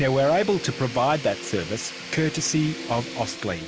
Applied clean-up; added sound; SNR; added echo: none; Tools; 14 dB; none.